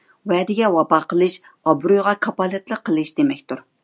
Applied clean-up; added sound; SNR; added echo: none; none; none; none.